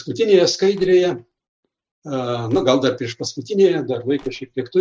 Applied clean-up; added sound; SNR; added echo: neural mask model RNNoise.